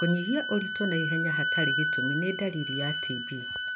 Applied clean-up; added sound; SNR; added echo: none; Wind instrument, woodwind instrument; 0 dB; none.